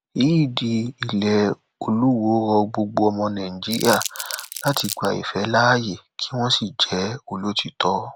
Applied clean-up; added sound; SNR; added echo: none; Crumpling, crinkling; 10 dB; none.